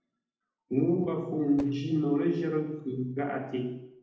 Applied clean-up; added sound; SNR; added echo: neural separator model SepFormer DNS4.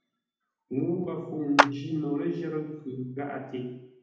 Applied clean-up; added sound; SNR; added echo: none; Clapping; -4 dB; reverberation time 0.8 s.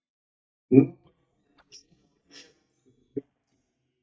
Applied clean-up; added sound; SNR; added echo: neural mask model DeepFilterNet 3.